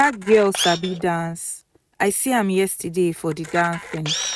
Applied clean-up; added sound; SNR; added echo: neural mask model RNNoise.